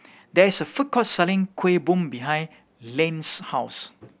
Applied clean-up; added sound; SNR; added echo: none; none; none; none.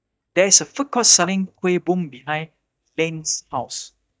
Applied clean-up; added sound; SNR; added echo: neural mask model DeepFilterNet 3.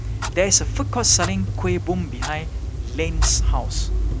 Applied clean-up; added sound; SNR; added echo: none; Clock; -1 dB; none.